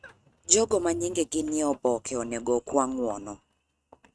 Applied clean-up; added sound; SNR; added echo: neural mask model RNNoise.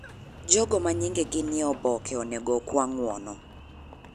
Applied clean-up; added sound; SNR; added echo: none; Engine; 13 dB; none.